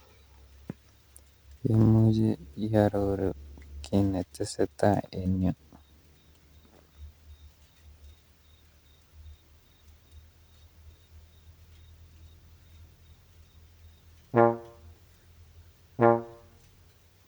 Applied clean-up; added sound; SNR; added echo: none; Brass instrument; -4 dB; none.